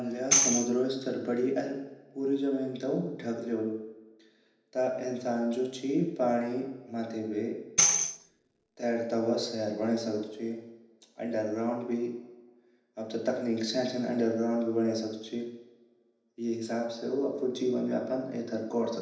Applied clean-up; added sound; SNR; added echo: none; Tambourine; -1 dB; reverberation time 0.8 s.